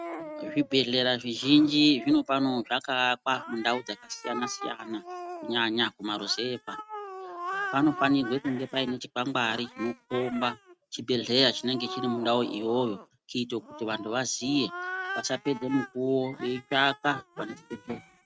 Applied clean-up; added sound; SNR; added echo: neural mask model RNNoise.